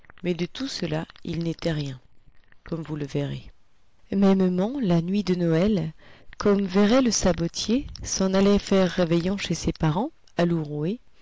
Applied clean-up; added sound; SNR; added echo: neural mask model Resemble Enhance denoiser.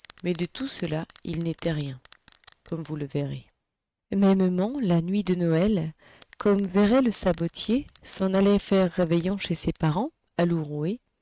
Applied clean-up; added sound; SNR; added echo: neural mask model RNNoise.